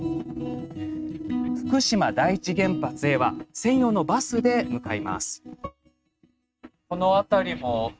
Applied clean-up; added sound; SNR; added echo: neural mask model RNNoise.